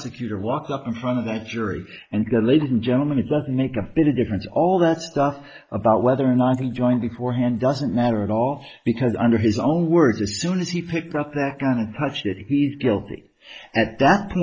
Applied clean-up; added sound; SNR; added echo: neural mask model Resemble Enhance denoiser.